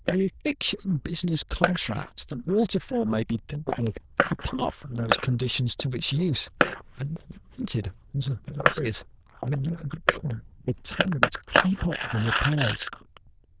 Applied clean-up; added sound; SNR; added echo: neural diffusion model UNIVERSE++.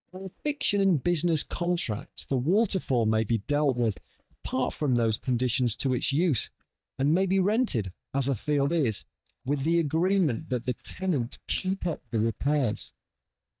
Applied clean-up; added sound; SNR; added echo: neural mask model DeepFilterNet 3.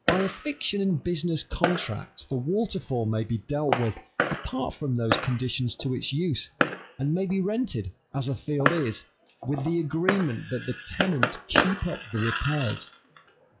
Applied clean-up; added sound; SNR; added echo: classical method log-MMSE.